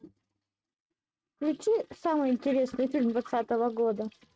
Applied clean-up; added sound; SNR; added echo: neural mask model RNNoise.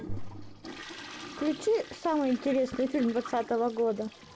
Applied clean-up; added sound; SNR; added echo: none; Toilet flush; 15 dB; none.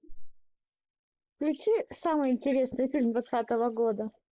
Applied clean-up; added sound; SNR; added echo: neural mask model Resemble Enhance denoiser.